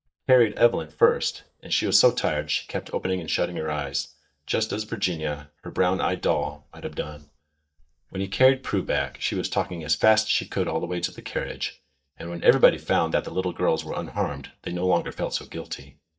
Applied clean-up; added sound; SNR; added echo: neural mask model DeepFilterNet 3.